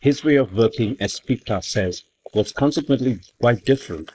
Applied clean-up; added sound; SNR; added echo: neural mask model Resemble Enhance denoiser.